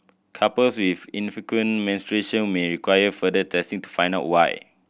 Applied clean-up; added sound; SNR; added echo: none; none; none; none.